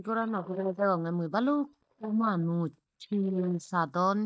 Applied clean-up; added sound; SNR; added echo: neural mask model DeepFilterNet 3.